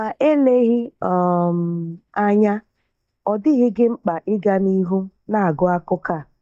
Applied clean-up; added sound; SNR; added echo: neural mask model DeepFilterNet 3.